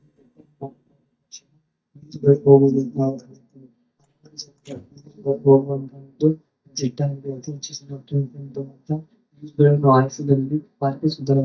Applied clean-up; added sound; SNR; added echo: neural mask model DeepFilterNet 3.